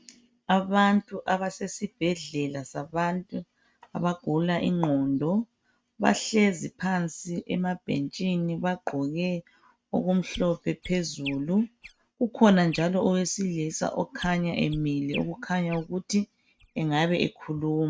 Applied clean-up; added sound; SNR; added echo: neural mask model RNNoise.